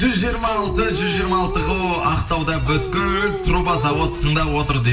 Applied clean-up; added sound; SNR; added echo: none; Dog; 7 dB; reverberation time 1.1 s.